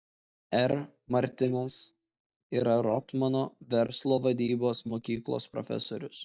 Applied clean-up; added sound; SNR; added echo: neural mask model DeepFilterNet 3.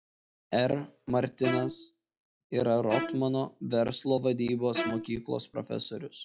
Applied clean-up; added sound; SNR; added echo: classical method log-MMSE.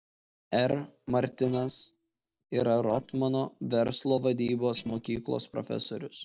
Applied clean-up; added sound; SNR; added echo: neural separator model SepFormer DNS4.